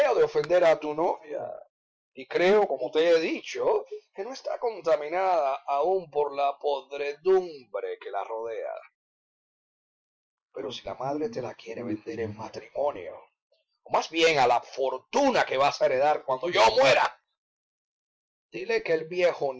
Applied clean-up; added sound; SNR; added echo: neural mask model Resemble Enhance denoiser.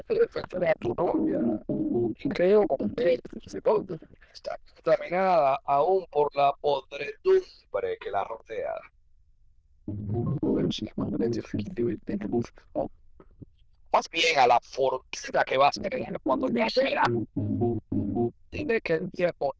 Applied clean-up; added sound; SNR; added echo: neural diffusion model UNIVERSE++.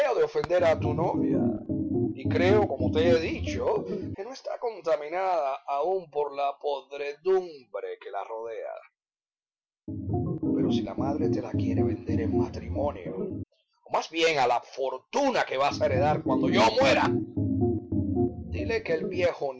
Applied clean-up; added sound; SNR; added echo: none; Organ; -1 dB; none.